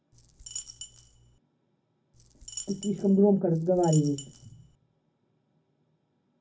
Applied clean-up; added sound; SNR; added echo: none; Coin (dropping); 15 dB; reverberation time 0.4 s.